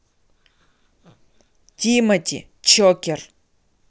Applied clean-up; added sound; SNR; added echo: none; none; none; none.